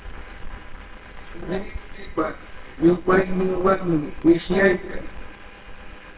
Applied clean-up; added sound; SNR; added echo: neural separator model SepFormer WHAMR!.